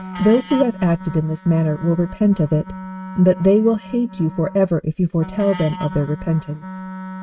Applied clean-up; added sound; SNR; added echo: neural mask model RNNoise.